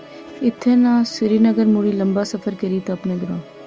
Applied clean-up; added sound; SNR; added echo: none; Musical instrument; 17 dB; none.